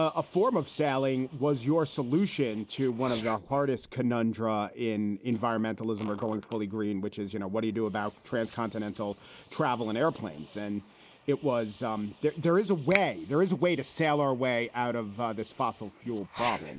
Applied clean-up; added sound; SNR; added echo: neural mask model Resemble Enhance denoiser.